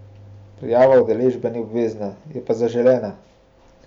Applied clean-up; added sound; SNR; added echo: none; none; none; none.